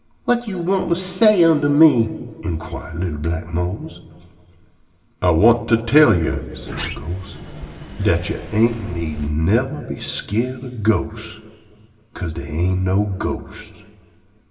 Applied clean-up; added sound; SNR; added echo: none; Sliding door; 12 dB; reverberation time 1.8 s.